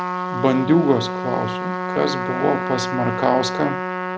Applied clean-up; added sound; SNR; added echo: none; Trumpet; 4 dB; none.